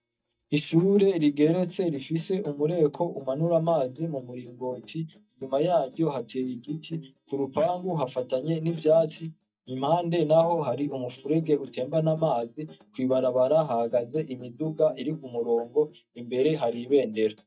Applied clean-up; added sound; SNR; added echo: neural mask model DeepFilterNet 3.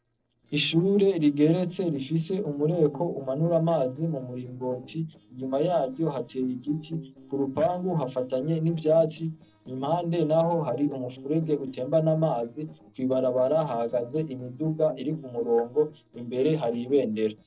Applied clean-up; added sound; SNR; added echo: neural separator model SepFormer DNS4.